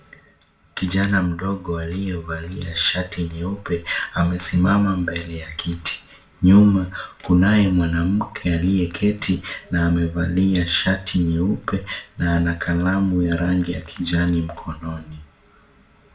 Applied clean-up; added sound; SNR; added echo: none; none; none; reverberation time 0.4 s.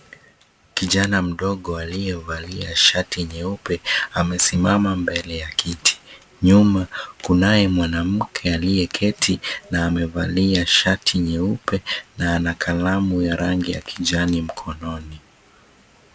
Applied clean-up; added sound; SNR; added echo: none; none; none; none.